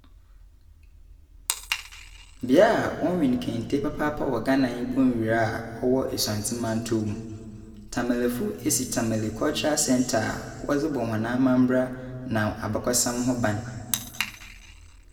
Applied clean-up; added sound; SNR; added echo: none; none; none; reverberation time 1.8 s.